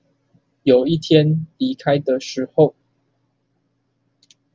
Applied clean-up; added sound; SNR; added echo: none; none; none; none.